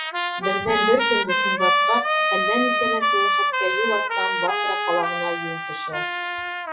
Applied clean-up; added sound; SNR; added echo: classical method WPE with log-MMSE.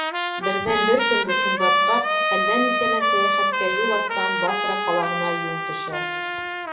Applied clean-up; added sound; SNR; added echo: none; Trumpet; -4 dB; reverberation time 2.0 s.